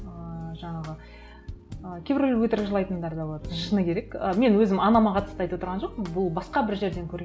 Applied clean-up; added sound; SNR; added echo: none; none; none; none.